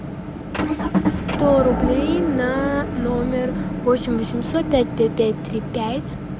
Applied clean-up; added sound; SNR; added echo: none; Motor vehicle (road) / Engine; 2 dB; none.